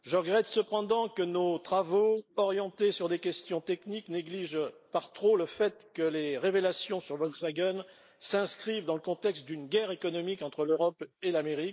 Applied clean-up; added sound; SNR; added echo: neural mask model Resemble Enhance denoiser.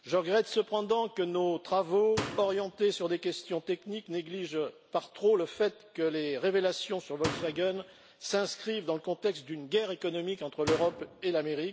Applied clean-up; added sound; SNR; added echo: none; Slam; 9 dB; none.